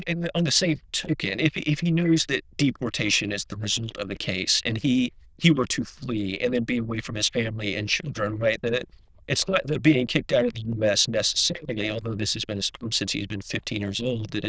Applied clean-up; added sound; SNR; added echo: neural diffusion model UNIVERSE++.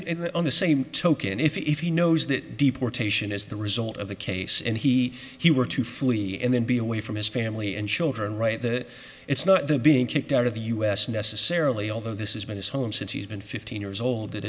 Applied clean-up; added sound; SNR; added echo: none; none; none; none.